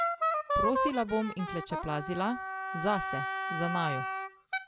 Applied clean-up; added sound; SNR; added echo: none; Wind instrument, woodwind instrument; -1 dB; none.